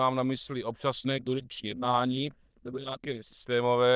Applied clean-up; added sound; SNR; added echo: neural diffusion model UNIVERSE++.